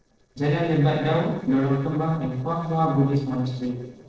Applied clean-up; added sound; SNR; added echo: neural separator model SepFormer DNS4.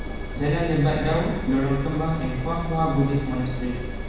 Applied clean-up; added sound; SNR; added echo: none; Engine; 5 dB; reverberation time 1.1 s.